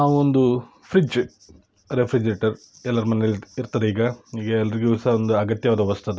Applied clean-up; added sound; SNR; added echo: none; none; none; none.